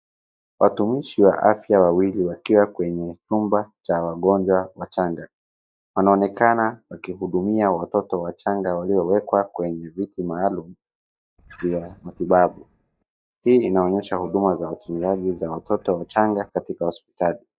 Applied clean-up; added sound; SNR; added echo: neural mask model DeepFilterNet 3.